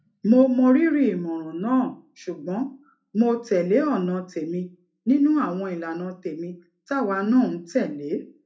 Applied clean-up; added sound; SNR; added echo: none; none; none; reverberation time 0.3 s.